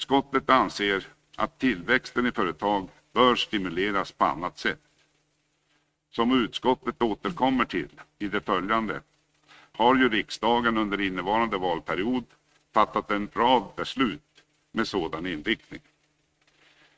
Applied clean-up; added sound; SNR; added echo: neural mask model RNNoise.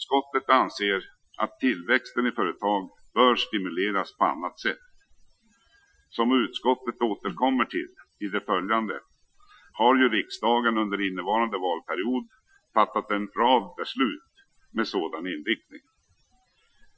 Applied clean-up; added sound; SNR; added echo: classical method Wiener filter.